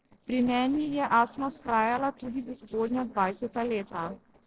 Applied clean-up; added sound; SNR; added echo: neural separator model SepFormer DNS4.